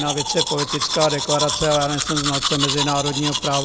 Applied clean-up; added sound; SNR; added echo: none; Domestic sounds, home sounds; 2 dB; none.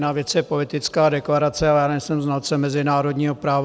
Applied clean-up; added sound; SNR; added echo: none; none; none; none.